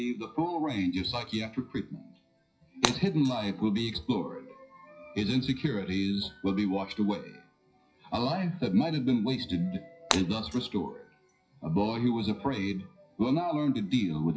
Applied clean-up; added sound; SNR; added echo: classical method WPE with log-MMSE.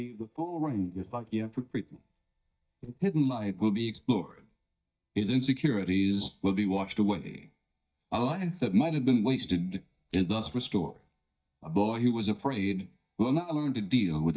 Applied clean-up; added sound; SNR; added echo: neural mask model DeepFilterNet 3.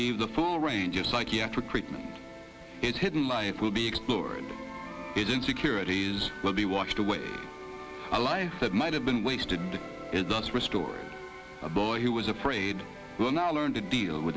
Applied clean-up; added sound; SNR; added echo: none; none; none; none.